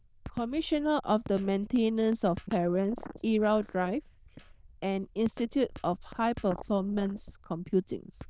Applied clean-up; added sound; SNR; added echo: neural diffusion model UNIVERSE++.